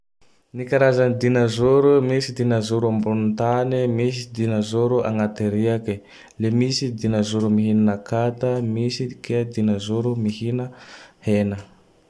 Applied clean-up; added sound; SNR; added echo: none; none; none; none.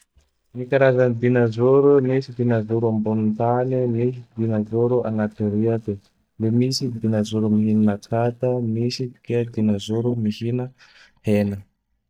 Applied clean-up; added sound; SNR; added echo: neural mask model DeepFilterNet 3.